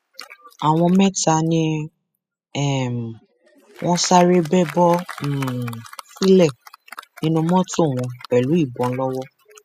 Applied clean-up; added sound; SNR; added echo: classical method spectral subtraction.